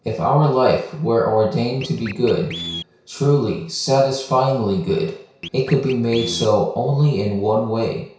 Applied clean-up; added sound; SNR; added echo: none; Scratching (performance technique); 16 dB; reverberation time 0.6 s.